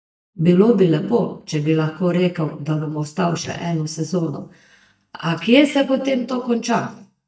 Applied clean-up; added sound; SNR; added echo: neural mask model DeepFilterNet 3.